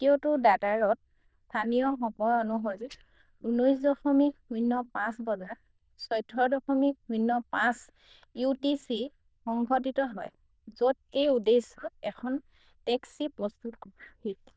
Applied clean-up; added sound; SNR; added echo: neural diffusion model UNIVERSE++.